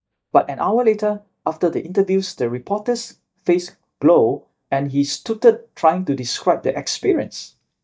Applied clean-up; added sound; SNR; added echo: neural mask model DeepFilterNet 3.